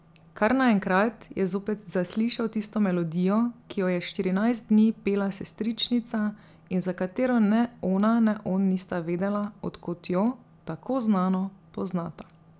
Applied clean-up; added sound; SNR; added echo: none; none; none; none.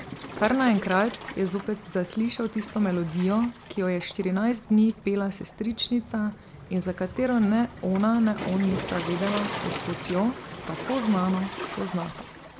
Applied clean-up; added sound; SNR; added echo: none; Waves, surf; 11 dB; none.